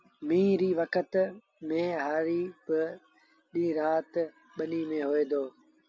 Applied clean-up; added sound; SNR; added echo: none; none; none; none.